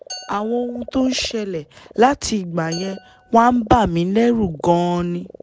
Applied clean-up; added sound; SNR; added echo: none; Frog + Glass; 19 dB; none.